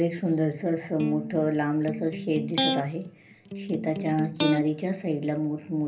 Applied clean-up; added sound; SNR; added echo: none; Electric guitar; 5 dB; reverberation time 0.3 s.